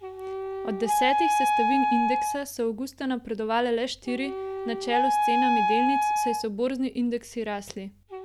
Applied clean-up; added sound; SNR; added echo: none; Wind instrument, woodwind instrument; -2 dB; none.